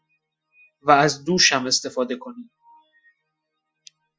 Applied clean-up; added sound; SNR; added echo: classical method Wiener filter.